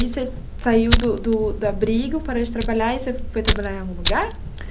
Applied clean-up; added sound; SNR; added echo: none; Fire; 2 dB; none.